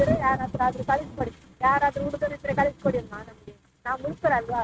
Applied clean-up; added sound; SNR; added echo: neural mask model RNNoise.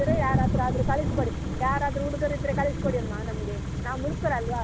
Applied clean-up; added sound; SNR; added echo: none; Idling / Car + Thunder; -1 dB; none.